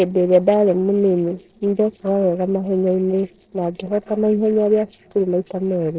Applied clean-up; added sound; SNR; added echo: neural separator model SepFormer DNS4.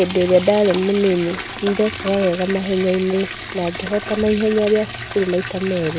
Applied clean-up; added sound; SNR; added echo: none; Liquid; 11 dB; none.